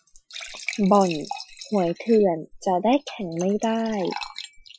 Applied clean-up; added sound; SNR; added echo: classical method Wiener filter.